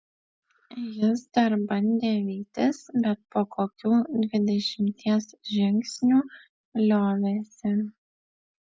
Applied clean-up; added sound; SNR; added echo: none; none; none; none.